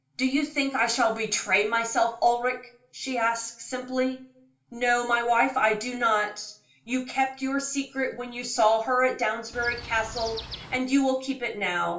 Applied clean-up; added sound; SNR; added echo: none; Chirp, tweet; 12 dB; reverberation time 0.3 s.